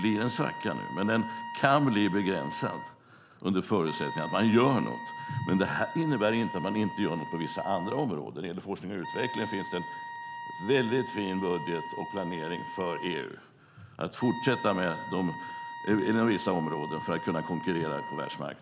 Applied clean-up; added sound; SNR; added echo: none; Wind instrument, woodwind instrument; 10 dB; none.